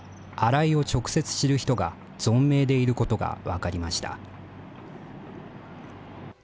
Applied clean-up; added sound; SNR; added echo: none; none; none; none.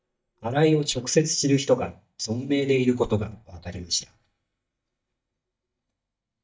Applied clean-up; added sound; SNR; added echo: neural mask model DeepFilterNet 3.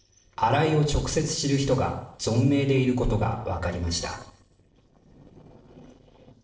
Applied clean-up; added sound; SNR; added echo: neural separator model SepFormer DNS4.